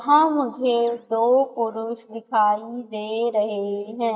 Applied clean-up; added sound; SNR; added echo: neural mask model DeepFilterNet 3.